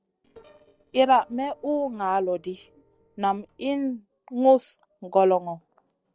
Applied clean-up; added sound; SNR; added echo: neural separator model SepFormer DNS4.